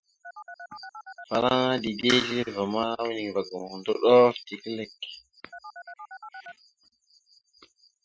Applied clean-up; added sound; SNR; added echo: classical method Wiener filter.